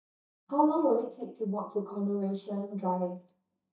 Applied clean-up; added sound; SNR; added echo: neural mask model DeepFilterNet 3.